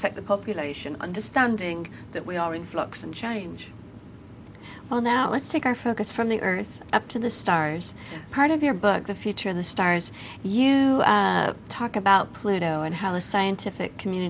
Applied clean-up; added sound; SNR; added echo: none; none; none; none.